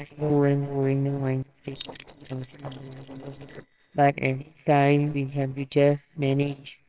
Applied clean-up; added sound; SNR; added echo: neural separator model SepFormer WHAMR!.